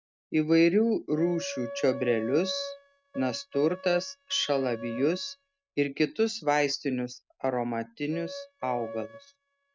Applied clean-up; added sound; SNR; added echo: neural mask model RNNoise.